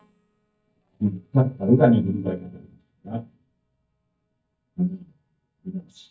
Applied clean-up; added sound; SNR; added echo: neural mask model DeepFilterNet 3.